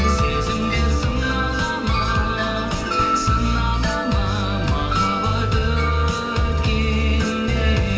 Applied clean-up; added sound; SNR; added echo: none; Wind chime; 6 dB; reverberation time 0.8 s.